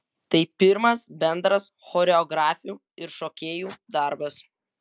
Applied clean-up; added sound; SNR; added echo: none; none; none; none.